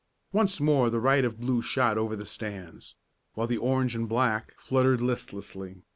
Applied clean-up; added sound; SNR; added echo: none; none; none; none.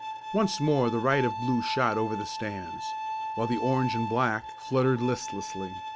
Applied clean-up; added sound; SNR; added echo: none; Bowed string instrument; 7 dB; none.